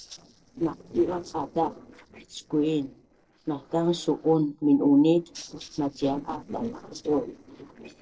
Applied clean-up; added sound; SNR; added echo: neural separator model SepFormer DNS4.